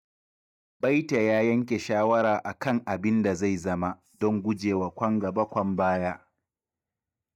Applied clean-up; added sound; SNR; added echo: neural mask model DeepFilterNet 3.